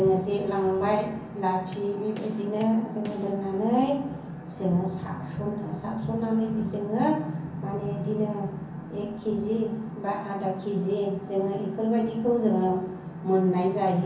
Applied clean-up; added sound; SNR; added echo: none; Bass drum / Snare drum; 15 dB; reverberation time 0.6 s.